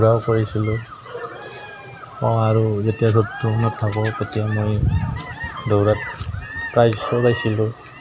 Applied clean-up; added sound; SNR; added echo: none; none; none; none.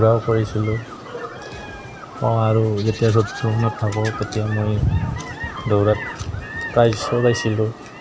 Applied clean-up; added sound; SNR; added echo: none; Snare drum / Drum kit + Bird; 18 dB; none.